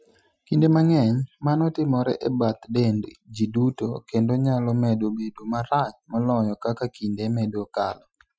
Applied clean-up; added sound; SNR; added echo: classical method Wiener filter.